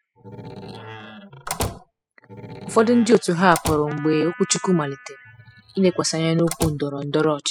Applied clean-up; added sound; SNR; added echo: classical method spectral subtraction.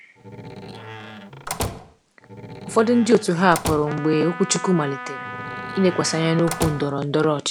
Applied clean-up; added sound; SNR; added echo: none; Trumpet + Slam; 10 dB; none.